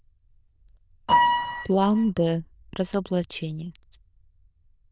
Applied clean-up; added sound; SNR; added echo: neural diffusion model UNIVERSE++.